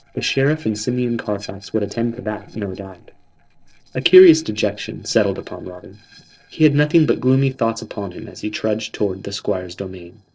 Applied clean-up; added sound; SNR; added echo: neural separator model SepFormer DNS4.